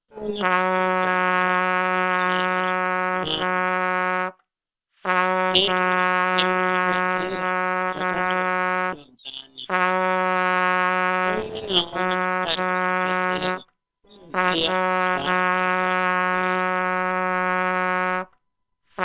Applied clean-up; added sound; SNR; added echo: neural separator model SepFormer WHAM!.